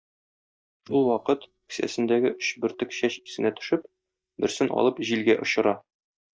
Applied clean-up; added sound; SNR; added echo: neural mask model DeepFilterNet 3.